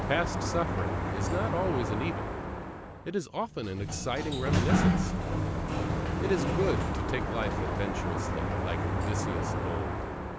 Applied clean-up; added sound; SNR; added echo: none; Sliding door; -4 dB; none.